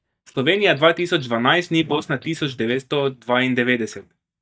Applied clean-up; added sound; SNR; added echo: neural mask model DeepFilterNet 3.